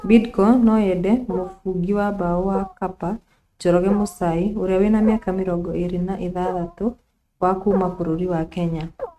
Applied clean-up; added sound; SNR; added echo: neural mask model RNNoise.